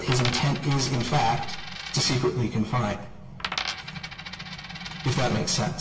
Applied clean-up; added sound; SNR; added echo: none; Coin (dropping); 9 dB; reverberation time 0.8 s.